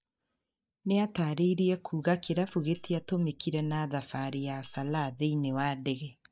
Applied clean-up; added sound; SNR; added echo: neural mask model DeepFilterNet 3.